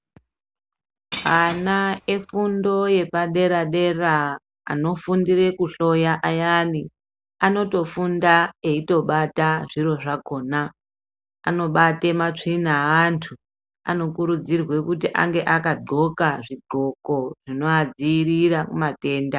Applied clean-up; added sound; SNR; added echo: none; Shatter / Crushing; 16 dB; none.